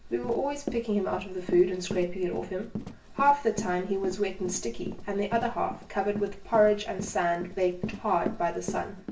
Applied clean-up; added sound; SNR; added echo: none; Run; 11 dB; reverberation time 0.2 s.